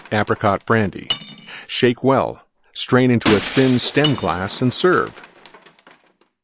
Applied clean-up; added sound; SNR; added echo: none; Cutlery, silverware + Shatter; 12 dB; none.